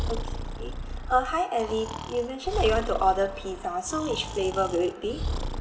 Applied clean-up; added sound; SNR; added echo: none; Breathing; 5 dB; none.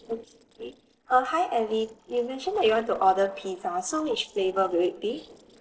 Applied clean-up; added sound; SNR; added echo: neural separator model SepFormer DNS4.